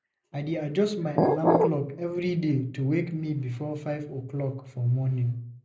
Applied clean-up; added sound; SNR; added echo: none; Glass; -4 dB; reverberation time 0.5 s.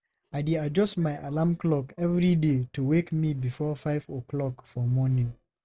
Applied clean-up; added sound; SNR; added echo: none; none; none; none.